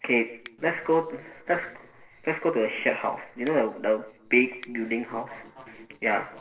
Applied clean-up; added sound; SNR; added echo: neural separator model SepFormer DNS4.